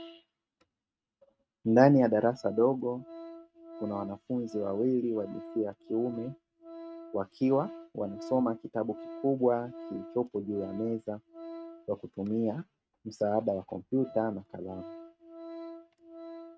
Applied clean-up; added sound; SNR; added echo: neural mask model RNNoise.